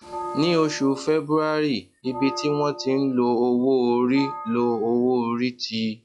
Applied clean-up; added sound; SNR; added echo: classical method log-MMSE.